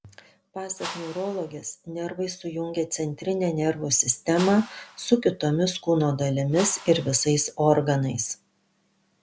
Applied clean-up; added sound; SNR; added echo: none; Whoosh, swoosh, swish; 15 dB; none.